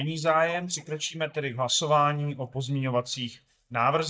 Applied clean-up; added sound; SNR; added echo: neural mask model DeepFilterNet 3.